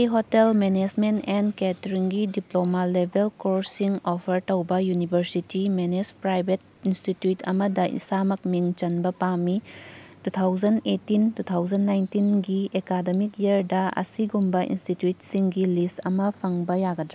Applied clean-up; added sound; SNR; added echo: none; none; none; none.